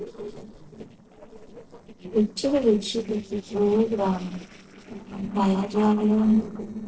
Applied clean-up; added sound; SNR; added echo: neural separator model SepFormer DNS4.